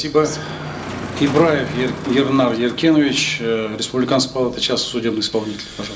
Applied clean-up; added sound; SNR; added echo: none; Motor vehicle (road); 14 dB; reverberation time 0.2 s.